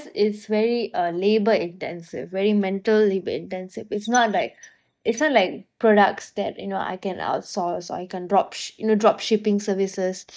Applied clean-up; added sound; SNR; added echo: neural mask model DeepFilterNet 3.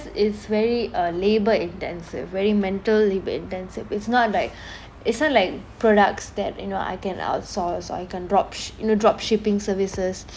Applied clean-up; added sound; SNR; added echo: none; none; none; none.